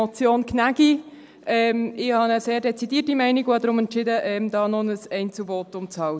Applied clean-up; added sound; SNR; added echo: none; none; none; none.